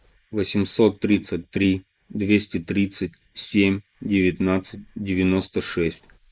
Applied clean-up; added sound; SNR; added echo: neural mask model Resemble Enhance denoiser.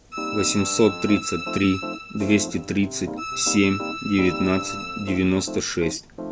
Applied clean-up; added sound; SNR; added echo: none; Bowed string instrument + Piano; 8 dB; none.